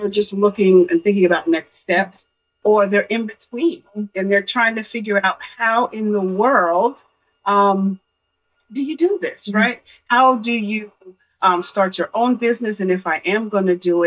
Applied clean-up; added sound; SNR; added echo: neural mask model DeepFilterNet 3.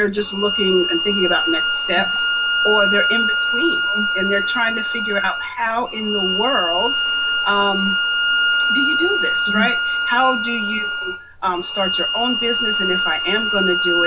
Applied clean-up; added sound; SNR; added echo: none; Bowed string instrument; -2 dB; reverberation time 0.4 s.